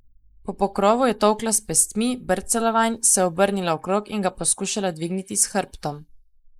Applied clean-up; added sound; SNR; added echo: neural mask model Resemble Enhance denoiser.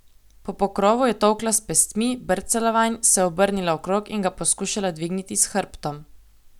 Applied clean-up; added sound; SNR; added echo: none; none; none; none.